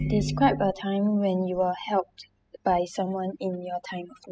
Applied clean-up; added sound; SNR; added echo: classical method spectral subtraction.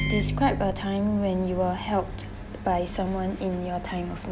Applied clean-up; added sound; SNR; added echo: none; Microwave oven; 7 dB; none.